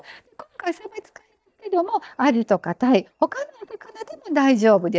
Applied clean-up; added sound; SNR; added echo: neural mask model DeepFilterNet 3.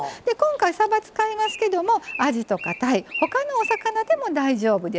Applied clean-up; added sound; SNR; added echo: none; Bird; 15 dB; none.